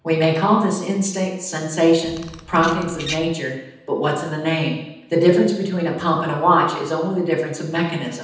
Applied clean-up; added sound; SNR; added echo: none; Bird vocalization, bird call, bird song; 14 dB; reverberation time 0.9 s.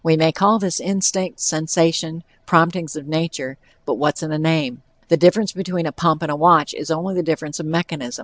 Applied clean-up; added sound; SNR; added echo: none; none; none; none.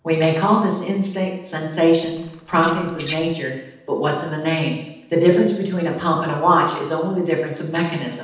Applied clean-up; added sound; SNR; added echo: neural separator model SepFormer DNS4.